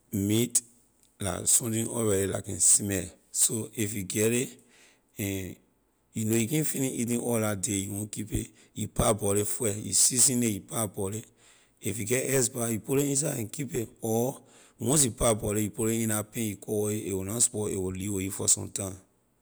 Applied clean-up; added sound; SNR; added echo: none; none; none; none.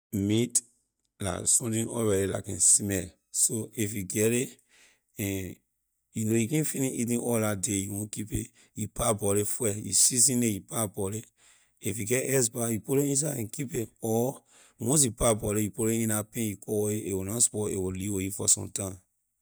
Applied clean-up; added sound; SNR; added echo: neural mask model DeepFilterNet 3.